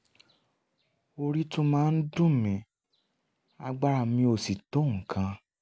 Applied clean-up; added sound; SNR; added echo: none; none; none; none.